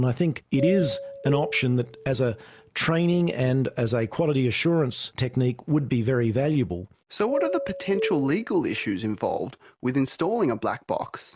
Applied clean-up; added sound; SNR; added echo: none; Doorbell; 7 dB; none.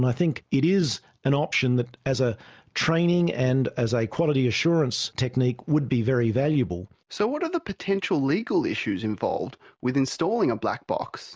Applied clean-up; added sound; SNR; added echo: neural mask model Resemble Enhance denoiser.